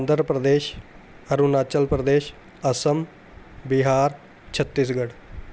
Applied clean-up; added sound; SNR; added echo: none; none; none; none.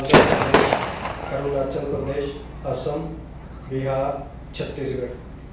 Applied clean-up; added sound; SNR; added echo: none; Gunshot, gunfire / Fireworks; -3 dB; reverberation time 0.7 s.